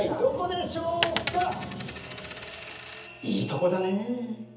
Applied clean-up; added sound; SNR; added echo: none; Coin (dropping); 3 dB; reverberation time 0.7 s.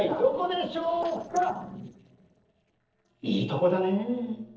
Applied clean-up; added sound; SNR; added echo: neural separator model SepFormer DNS4.